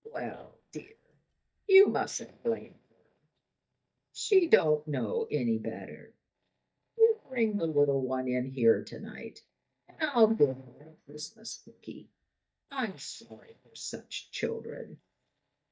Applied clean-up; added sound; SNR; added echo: neural mask model DeepFilterNet 3.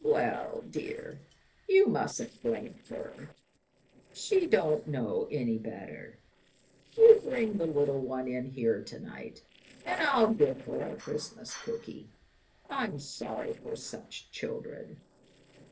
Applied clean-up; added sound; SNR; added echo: neural separator model SepFormer DNS4.